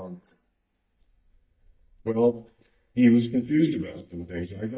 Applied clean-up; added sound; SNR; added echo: neural mask model DeepFilterNet 3.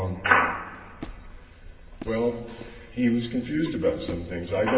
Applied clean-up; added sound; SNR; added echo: none; Squeak; 19 dB; reverberation time 2.6 s.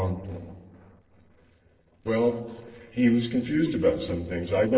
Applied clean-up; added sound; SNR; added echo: neural separator model SepFormer DNS4.